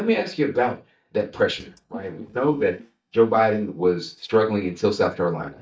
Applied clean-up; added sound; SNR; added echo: neural mask model DeepFilterNet 3.